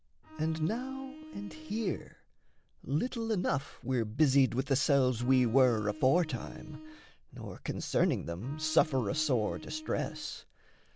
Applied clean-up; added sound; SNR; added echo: none; Bowed string instrument; 16 dB; none.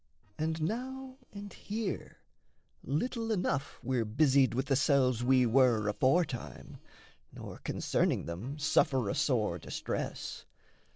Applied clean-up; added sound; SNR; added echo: neural separator model SepFormer DNS4.